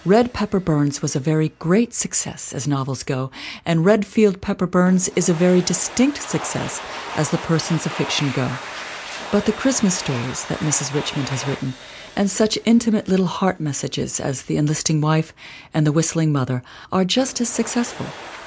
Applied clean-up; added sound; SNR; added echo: none; Domestic sounds, home sounds; 15 dB; none.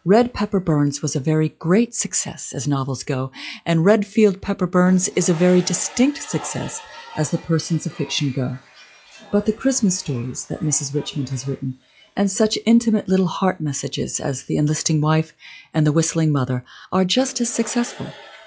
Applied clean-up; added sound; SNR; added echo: classical method log-MMSE.